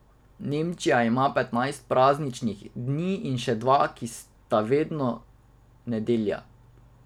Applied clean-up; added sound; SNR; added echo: none; none; none; none.